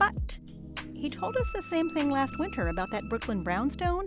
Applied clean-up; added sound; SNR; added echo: none; Bowed string instrument; 16 dB; none.